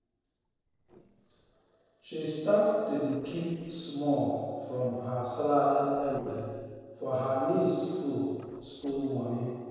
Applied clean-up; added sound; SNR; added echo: neural separator model SepFormer DNS4.